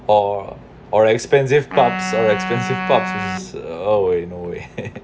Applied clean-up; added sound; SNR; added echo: none; Wind instrument, woodwind instrument; 8 dB; none.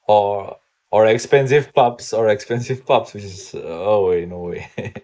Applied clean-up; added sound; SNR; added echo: neural mask model Resemble Enhance denoiser.